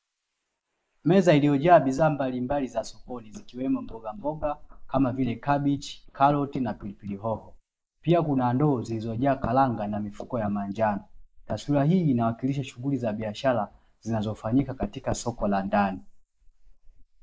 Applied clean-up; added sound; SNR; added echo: neural mask model Resemble Enhance denoiser.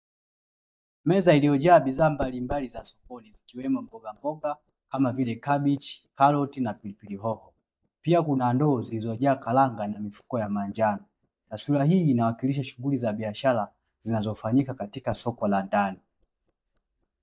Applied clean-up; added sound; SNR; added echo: neural mask model DeepFilterNet 3.